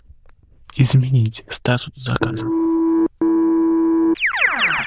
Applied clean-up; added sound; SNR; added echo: neural diffusion model UNIVERSE++.